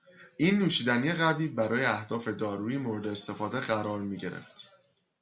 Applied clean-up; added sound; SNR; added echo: none; none; none; none.